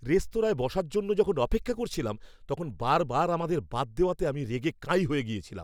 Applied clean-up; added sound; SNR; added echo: none; none; none; none.